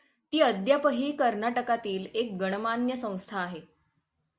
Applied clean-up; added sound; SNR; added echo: none; none; none; none.